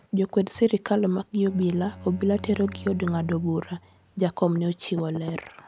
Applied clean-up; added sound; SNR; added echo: none; Bowed string instrument; 17 dB; none.